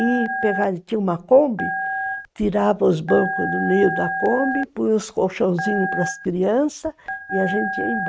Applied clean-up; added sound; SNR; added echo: neural mask model RNNoise.